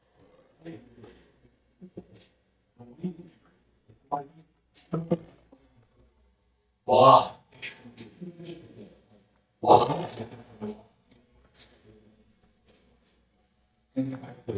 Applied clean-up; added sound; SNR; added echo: neural mask model DeepFilterNet 3.